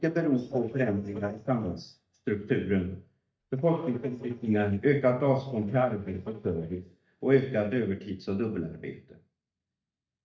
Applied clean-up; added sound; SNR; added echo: neural mask model DeepFilterNet 3.